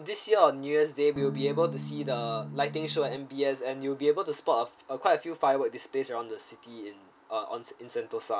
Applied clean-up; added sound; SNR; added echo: none; Electric guitar / Strum; 8 dB; none.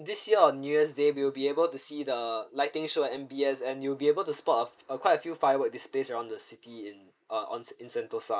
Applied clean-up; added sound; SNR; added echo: neural mask model Resemble Enhance denoiser.